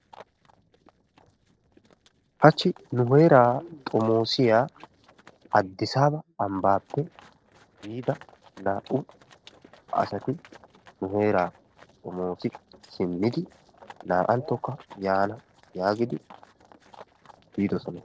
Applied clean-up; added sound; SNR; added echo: neural separator model SepFormer DNS4.